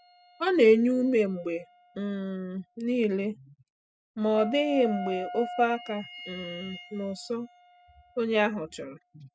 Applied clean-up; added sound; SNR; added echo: classical method spectral subtraction.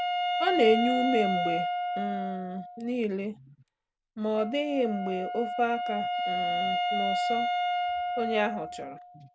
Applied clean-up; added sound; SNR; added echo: none; Wind instrument, woodwind instrument; 0 dB; none.